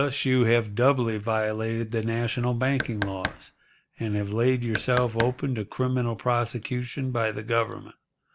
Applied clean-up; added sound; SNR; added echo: none; Knock; 9 dB; none.